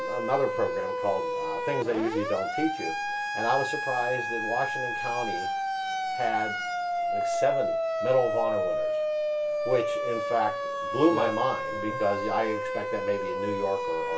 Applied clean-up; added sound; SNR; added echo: none; Siren; 0 dB; reverberation time 0.2 s.